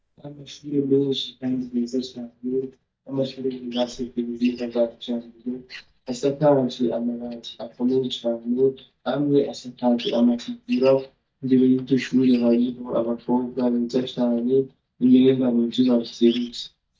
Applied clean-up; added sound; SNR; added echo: neural mask model DeepFilterNet 3.